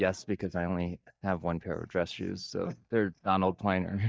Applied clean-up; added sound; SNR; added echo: neural mask model DeepFilterNet 3.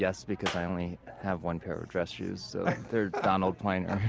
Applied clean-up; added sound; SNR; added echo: none; Clapping; 10 dB; none.